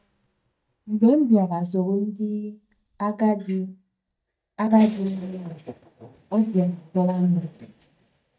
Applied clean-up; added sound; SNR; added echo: neural mask model DeepFilterNet 3.